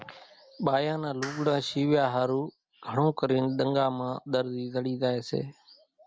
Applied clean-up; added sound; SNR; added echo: none; Clapping; 17 dB; none.